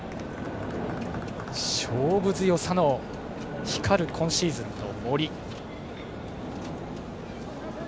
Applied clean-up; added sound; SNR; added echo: none; none; none; none.